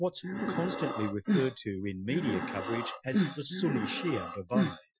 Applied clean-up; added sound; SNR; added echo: classical method Wiener filter.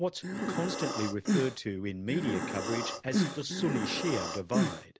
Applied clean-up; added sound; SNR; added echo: none; Breathing; -1 dB; none.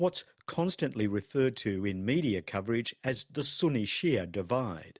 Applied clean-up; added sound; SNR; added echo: none; none; none; none.